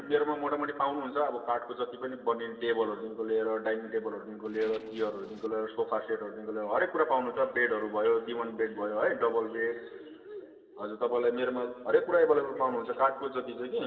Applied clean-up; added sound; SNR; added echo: neural separator model SepFormer DNS4.